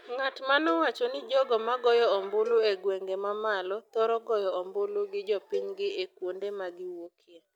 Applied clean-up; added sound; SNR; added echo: none; Cowbell; 17 dB; none.